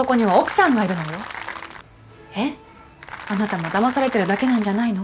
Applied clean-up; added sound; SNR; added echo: none; Applause; 12 dB; none.